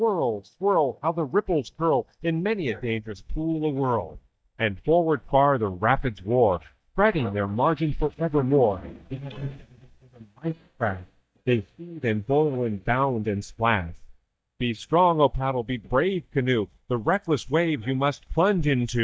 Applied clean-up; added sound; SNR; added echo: neural mask model DeepFilterNet 3.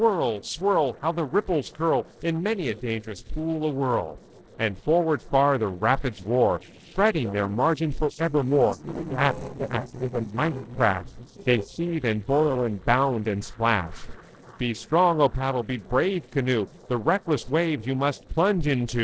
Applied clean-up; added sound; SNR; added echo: neural separator model SepFormer DNS4.